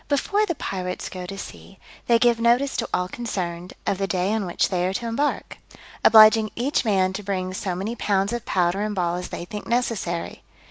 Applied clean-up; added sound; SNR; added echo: none; none; none; none.